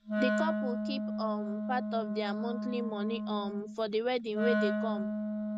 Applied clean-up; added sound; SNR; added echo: none; Wind instrument, woodwind instrument; -2 dB; none.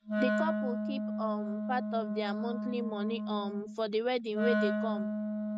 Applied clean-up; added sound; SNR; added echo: neural mask model RNNoise.